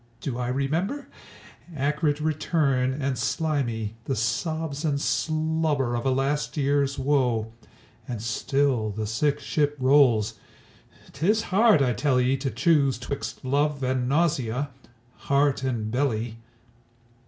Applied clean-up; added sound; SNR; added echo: none; none; none; none.